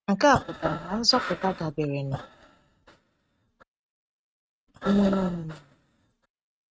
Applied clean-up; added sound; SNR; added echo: neural mask model RNNoise.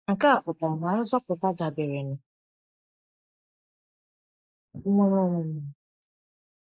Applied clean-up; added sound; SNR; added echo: neural mask model Resemble Enhance denoiser.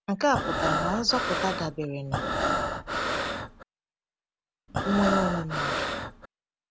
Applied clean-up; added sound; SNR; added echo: none; Breathing; -2 dB; none.